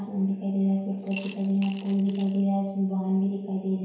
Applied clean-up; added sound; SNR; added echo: none; Coin (dropping) / Glass; 13 dB; reverberation time 1.0 s.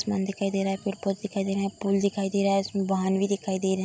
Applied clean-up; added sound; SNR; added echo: none; none; none; none.